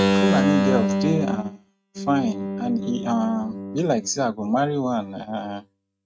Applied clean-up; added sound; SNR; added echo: neural mask model RNNoise.